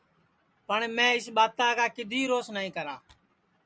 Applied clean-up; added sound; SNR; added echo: none; none; none; none.